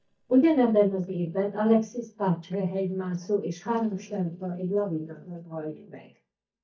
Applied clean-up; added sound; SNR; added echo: neural mask model DeepFilterNet 3.